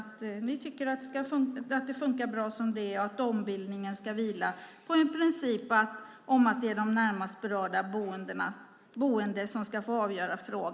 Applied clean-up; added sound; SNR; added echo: none; none; none; none.